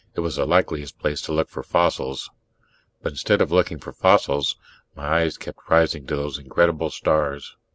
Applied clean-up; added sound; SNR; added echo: none; none; none; none.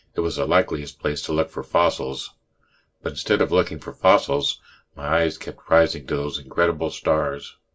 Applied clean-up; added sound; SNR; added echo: none; none; none; reverberation time 0.2 s.